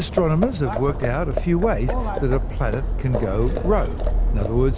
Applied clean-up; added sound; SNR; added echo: none; Livestock, farm animals, working animals; 0 dB; none.